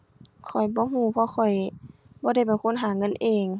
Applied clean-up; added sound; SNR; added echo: none; none; none; none.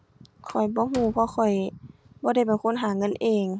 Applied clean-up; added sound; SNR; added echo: none; Slam; 20 dB; none.